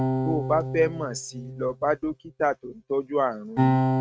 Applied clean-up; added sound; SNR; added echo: neural mask model RNNoise.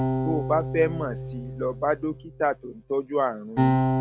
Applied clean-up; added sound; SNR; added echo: none; Acoustic guitar; 0 dB; none.